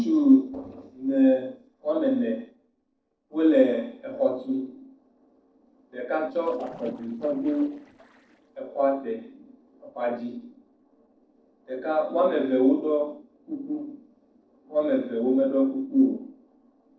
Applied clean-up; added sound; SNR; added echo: neural separator model SepFormer DNS4.